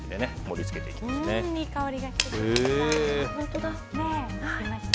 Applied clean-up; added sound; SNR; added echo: none; none; none; none.